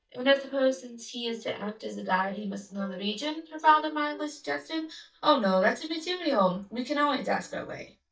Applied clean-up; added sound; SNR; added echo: neural mask model DeepFilterNet 3.